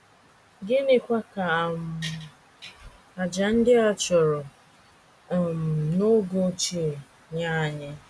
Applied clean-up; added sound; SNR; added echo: none; none; none; none.